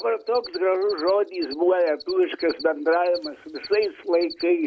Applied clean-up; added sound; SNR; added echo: none; Cricket; 19 dB; none.